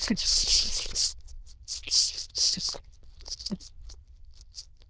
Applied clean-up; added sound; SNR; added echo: neural diffusion model UNIVERSE++.